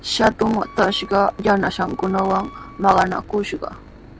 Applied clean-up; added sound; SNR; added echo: none; Wind instrument, woodwind instrument + Engine / Boat, Water vehicle; 20 dB; none.